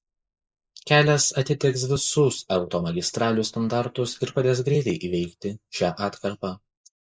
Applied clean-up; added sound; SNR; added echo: neural mask model Resemble Enhance denoiser.